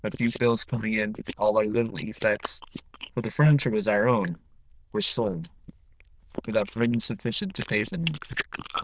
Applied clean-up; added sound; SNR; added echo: neural diffusion model UNIVERSE++.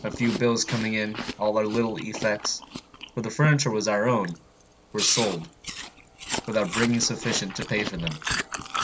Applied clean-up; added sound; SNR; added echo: none; Chewing, mastication; 8 dB; none.